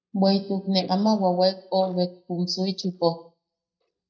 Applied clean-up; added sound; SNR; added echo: neural mask model DeepFilterNet 3.